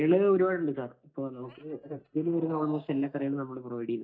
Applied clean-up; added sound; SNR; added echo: neural mask model DeepFilterNet 3.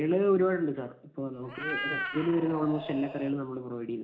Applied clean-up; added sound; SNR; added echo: none; Meow; 7 dB; reverberation time 0.4 s.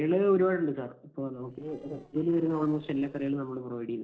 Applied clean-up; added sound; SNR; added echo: neural separator model SepFormer DNS4.